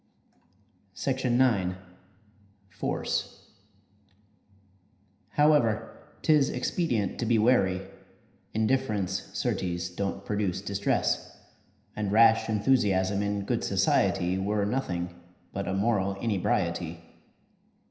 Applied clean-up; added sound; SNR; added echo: none; none; none; reverberation time 0.9 s.